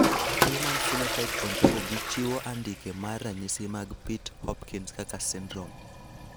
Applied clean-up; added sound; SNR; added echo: none; Toilet flush; -4 dB; none.